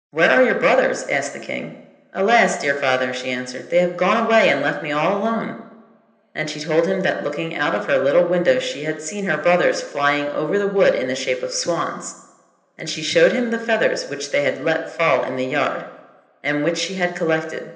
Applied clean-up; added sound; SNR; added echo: none; none; none; reverberation time 0.8 s.